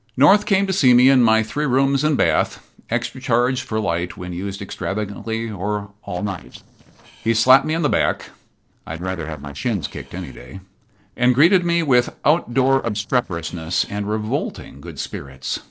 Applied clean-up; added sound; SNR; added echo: neural separator model SepFormer DNS4.